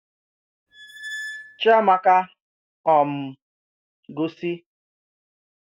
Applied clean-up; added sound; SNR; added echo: none; Squeak; 12 dB; none.